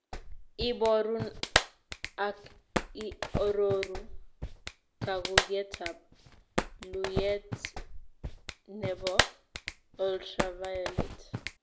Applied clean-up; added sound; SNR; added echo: none; Clapping; 0 dB; none.